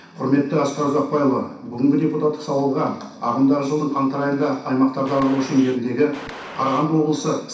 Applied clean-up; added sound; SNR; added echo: none; Gunshot, gunfire; 17 dB; reverberation time 0.6 s.